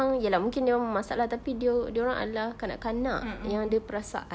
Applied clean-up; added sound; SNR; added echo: none; none; none; none.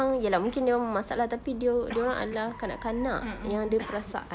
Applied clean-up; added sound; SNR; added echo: none; Cough + Car; 17 dB; none.